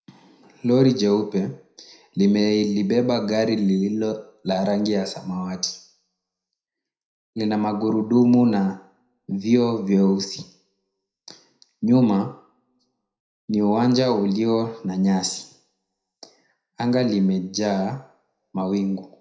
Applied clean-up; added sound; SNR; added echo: none; none; none; reverberation time 0.4 s.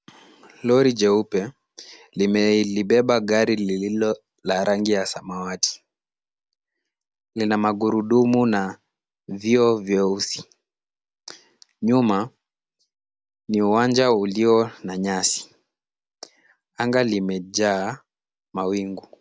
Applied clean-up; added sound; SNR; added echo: none; none; none; none.